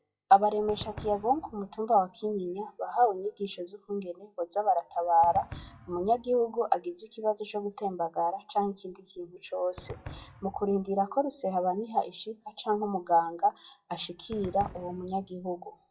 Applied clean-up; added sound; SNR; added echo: classical method WPE with log-MMSE.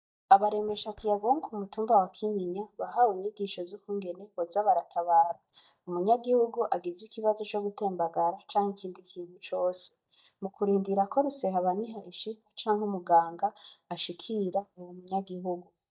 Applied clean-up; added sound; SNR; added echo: neural mask model DeepFilterNet 3.